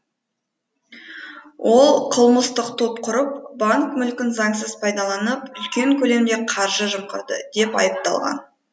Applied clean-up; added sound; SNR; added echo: none; none; none; none.